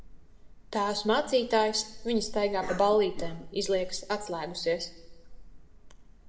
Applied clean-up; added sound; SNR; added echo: none; Cough; 11 dB; reverberation time 0.8 s.